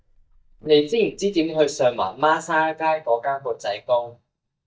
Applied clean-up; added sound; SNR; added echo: neural mask model DeepFilterNet 3.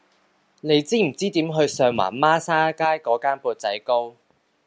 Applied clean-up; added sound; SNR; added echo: none; none; none; none.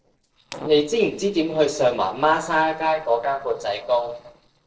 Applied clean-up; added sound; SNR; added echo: neural separator model SepFormer DNS4.